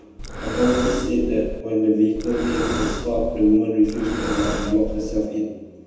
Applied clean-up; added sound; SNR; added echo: none; Breathing; 7 dB; reverberation time 1.1 s.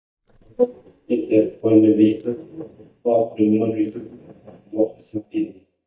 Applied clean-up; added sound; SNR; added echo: neural mask model DeepFilterNet 3.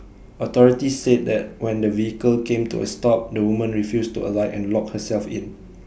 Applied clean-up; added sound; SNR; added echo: none; none; none; none.